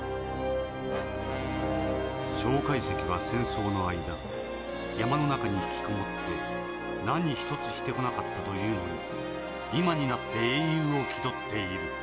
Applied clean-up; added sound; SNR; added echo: none; none; none; none.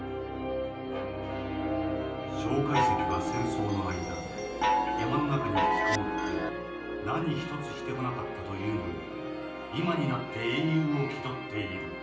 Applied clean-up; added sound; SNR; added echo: none; Chime; -2 dB; reverberation time 0.6 s.